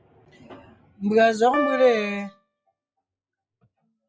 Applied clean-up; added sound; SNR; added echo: classical method log-MMSE.